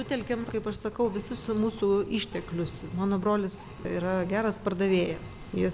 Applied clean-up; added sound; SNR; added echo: none; Engine; 16 dB; none.